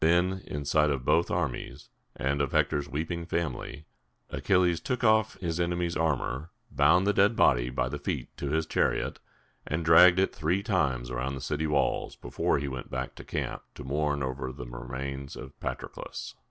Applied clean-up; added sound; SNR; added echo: none; none; none; none.